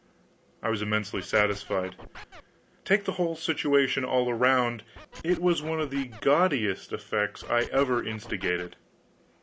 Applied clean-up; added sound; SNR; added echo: none; Scratching (performance technique); 17 dB; none.